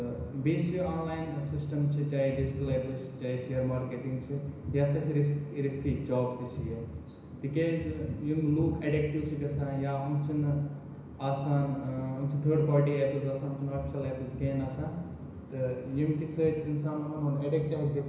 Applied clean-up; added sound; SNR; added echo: none; none; none; reverberation time 1.0 s.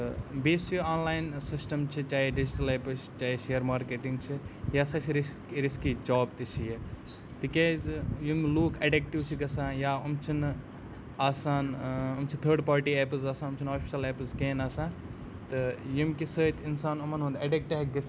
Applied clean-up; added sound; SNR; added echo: none; none; none; none.